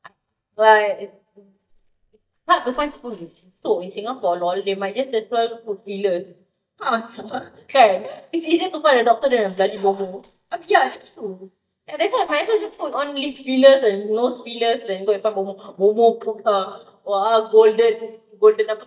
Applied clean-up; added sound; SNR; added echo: neural mask model DeepFilterNet 3.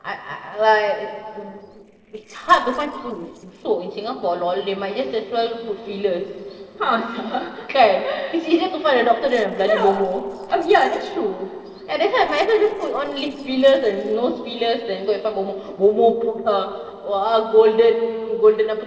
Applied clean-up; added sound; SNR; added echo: neural separator model SepFormer DNS4.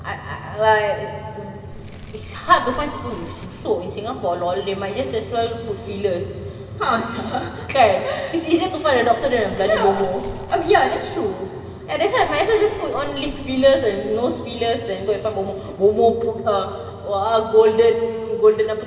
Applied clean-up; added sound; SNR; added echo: none; Keys jangling; 14 dB; reverberation time 2.3 s.